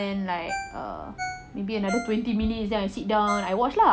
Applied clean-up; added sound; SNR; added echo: none; Ringtone; 12 dB; none.